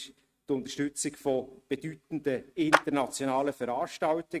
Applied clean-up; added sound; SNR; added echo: neural mask model RNNoise.